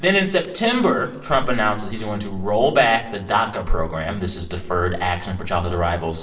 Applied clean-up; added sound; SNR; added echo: none; none; none; reverberation time 0.8 s.